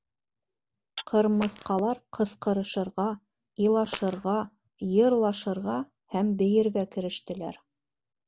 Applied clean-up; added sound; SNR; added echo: none; Tap / Glass + Fart; 13 dB; none.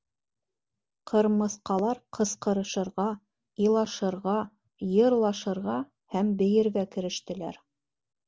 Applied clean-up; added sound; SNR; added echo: none; none; none; none.